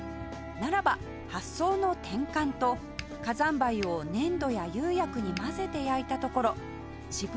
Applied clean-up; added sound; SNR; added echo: none; Finger snapping + Wind instrument, woodwind instrument; 16 dB; none.